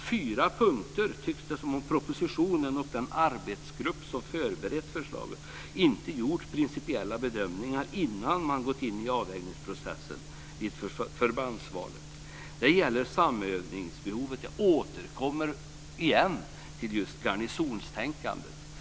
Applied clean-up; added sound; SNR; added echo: none; none; none; none.